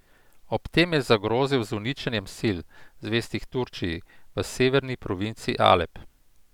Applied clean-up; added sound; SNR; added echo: none; none; none; none.